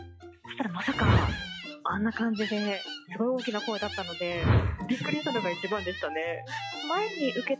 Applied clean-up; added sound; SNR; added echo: classical method log-MMSE.